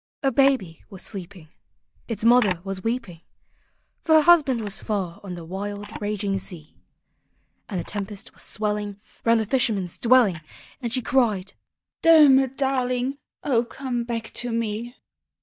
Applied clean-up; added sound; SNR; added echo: neural mask model DeepFilterNet 3.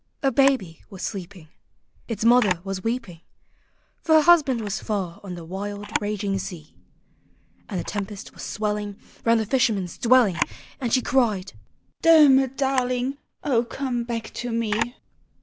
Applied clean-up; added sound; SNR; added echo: none; Camera; 14 dB; none.